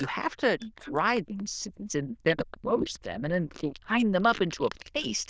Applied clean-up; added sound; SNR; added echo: neural diffusion model UNIVERSE++.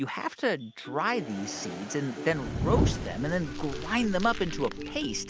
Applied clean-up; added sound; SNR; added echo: none; none; none; none.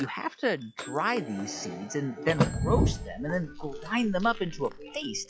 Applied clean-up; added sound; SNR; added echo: classical method log-MMSE.